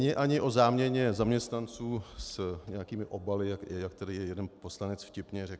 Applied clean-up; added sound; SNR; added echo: none; none; none; none.